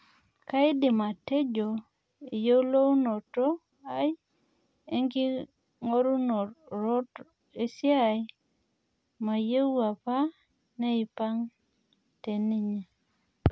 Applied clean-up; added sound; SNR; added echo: none; none; none; none.